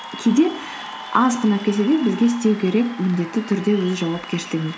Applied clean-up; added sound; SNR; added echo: none; Applause / Cheering; 15 dB; none.